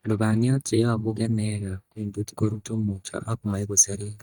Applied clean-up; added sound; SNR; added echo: neural mask model DeepFilterNet 3.